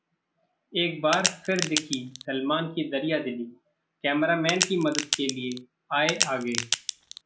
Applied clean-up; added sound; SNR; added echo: none; Crack; 2 dB; none.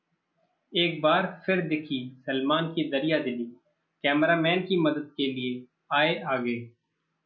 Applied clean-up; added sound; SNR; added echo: none; none; none; none.